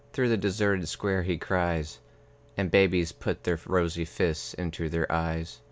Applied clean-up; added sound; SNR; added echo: none; none; none; none.